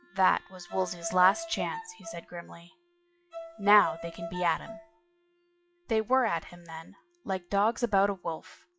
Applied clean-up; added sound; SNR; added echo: classical method log-MMSE.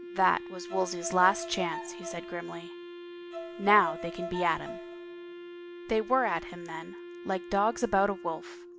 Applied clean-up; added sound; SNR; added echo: none; Bowed string instrument + Wind instrument, woodwind instrument; 10 dB; none.